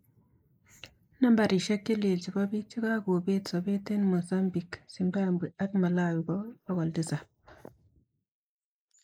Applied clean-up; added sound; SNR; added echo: neural mask model Resemble Enhance denoiser.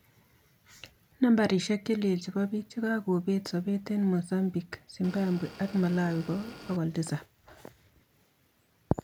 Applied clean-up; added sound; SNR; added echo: none; Motor vehicle (road) / Engine; 16 dB; none.